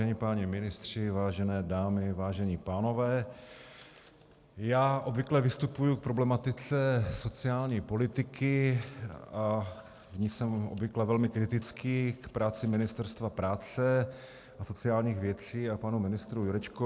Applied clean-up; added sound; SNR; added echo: none; none; none; none.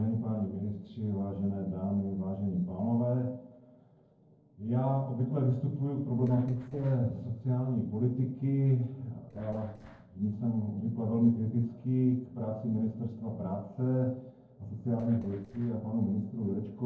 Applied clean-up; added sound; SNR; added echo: neural separator model SepFormer DNS4.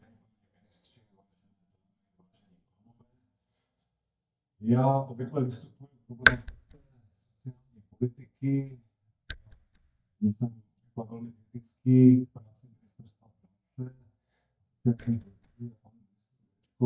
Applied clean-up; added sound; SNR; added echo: neural mask model DeepFilterNet 3.